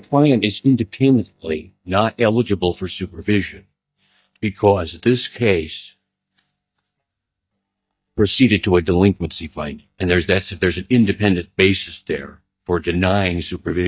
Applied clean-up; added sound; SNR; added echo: neural mask model DeepFilterNet 3.